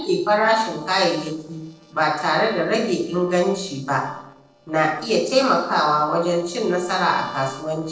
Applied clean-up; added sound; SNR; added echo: neural separator model SepFormer DNS4.